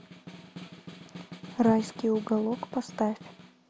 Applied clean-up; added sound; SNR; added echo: none; Snare drum; 16 dB; none.